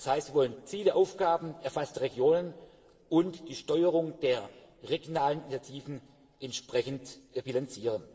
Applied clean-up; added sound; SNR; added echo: none; none; none; reverberation time 2.4 s.